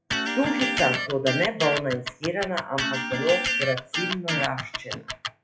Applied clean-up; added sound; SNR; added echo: classical method WPE with log-MMSE.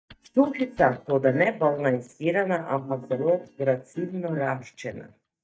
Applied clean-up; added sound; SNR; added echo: neural mask model DeepFilterNet 3.